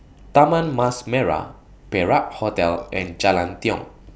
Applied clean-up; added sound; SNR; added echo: none; Burping, eructation; 19 dB; none.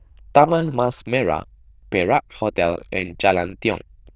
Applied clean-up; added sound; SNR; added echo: neural diffusion model UNIVERSE++.